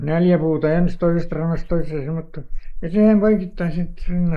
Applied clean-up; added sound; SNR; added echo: neural mask model Resemble Enhance denoiser.